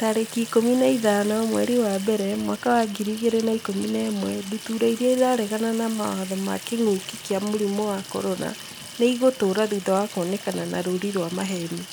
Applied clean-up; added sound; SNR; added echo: none; Sink (filling or washing) / Water tap, faucet; 15 dB; none.